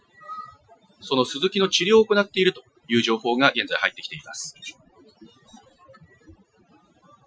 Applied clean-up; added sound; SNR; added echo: classical method Wiener filter.